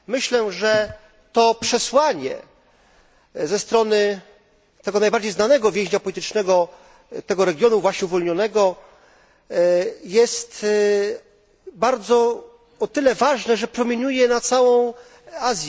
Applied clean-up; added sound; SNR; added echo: none; none; none; none.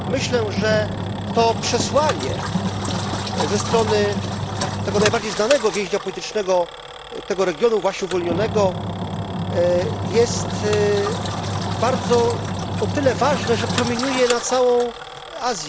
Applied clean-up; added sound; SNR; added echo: none; Engine; 3 dB; none.